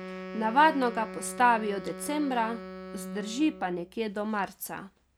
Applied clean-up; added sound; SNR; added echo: none; Wind instrument, woodwind instrument; 13 dB; none.